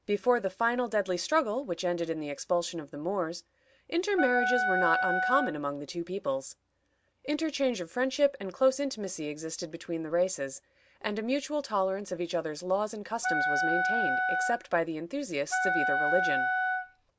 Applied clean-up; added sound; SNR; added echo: none; Wind instrument, woodwind instrument; -2 dB; none.